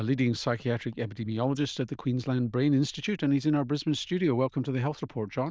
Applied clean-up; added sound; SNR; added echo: neural diffusion model UNIVERSE++.